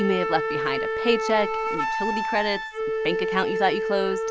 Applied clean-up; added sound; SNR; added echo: none; Wind instrument, woodwind instrument; 0 dB; none.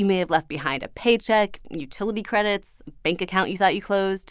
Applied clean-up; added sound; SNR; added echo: none; none; none; none.